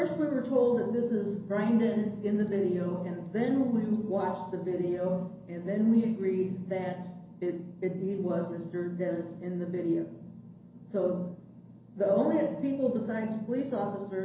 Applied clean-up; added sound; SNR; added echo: none; none; none; reverberation time 0.6 s.